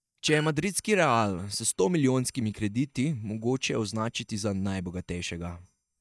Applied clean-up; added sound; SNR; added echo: neural mask model DeepFilterNet 3.